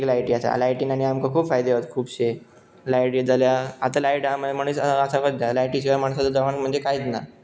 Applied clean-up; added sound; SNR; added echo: none; none; none; none.